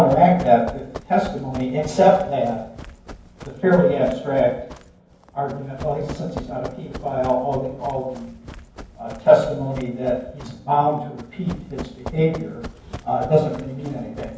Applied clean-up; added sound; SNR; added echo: none; Run; 16 dB; reverberation time 0.9 s.